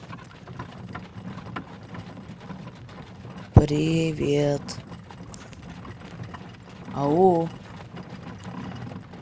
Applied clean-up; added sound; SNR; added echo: none; Livestock, farm animals, working animals; 12 dB; none.